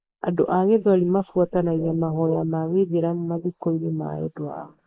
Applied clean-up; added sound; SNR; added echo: neural mask model Resemble Enhance denoiser.